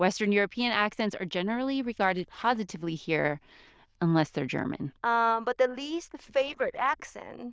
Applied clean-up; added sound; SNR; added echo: neural diffusion model UNIVERSE++.